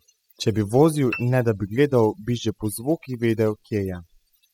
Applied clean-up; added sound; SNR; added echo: classical method spectral subtraction.